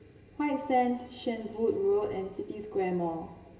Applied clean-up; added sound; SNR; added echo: none; none; none; reverberation time 1.7 s.